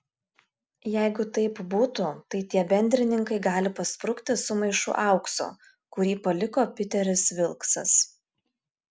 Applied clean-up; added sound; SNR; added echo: none; none; none; none.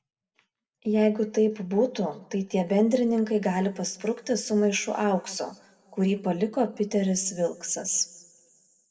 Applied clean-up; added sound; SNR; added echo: none; none; none; reverberation time 1.2 s.